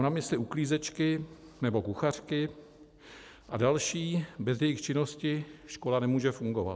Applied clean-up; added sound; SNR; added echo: none; none; none; none.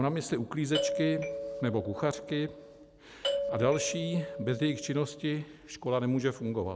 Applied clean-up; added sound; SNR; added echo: none; Doorbell; 5 dB; none.